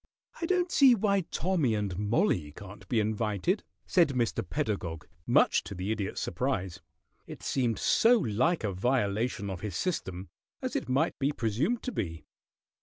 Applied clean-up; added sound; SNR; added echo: none; none; none; none.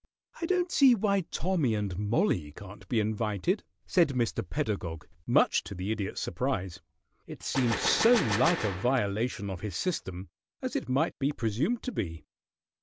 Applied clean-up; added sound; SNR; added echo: none; Gunshot, gunfire; 5 dB; none.